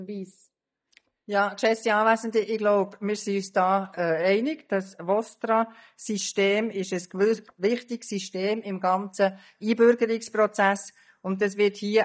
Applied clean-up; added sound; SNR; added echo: neural mask model DeepFilterNet 3.